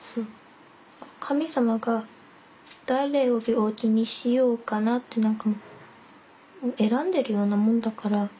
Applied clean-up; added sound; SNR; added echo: none; Rattle (instrument); 15 dB; none.